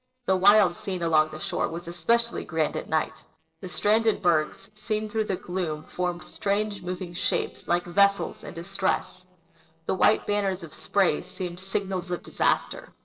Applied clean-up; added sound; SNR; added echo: neural separator model SepFormer DNS4.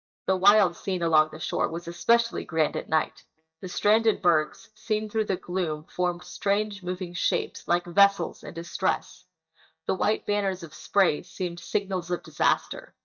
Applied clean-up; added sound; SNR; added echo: neural mask model DeepFilterNet 3.